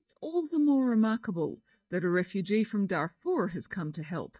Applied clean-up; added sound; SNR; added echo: neural mask model DeepFilterNet 3.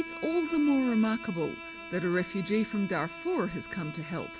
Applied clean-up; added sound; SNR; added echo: none; Bowed string instrument; 12 dB; none.